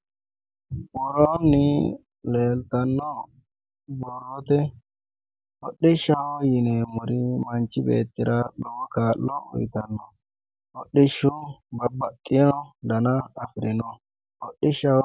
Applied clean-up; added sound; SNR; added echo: none; none; none; none.